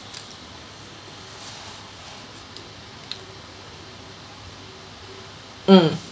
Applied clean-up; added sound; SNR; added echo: none; none; none; none.